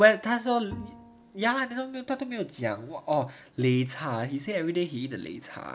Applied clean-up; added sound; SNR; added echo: none; Bowed string instrument; 20 dB; none.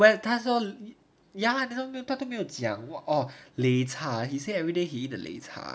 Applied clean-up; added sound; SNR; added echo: none; none; none; none.